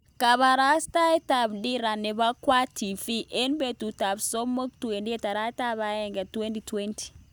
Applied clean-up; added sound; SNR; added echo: none; none; none; none.